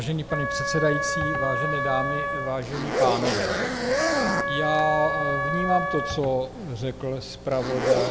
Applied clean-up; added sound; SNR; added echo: none; Wind instrument, woodwind instrument + Zipper (clothing); 0 dB; none.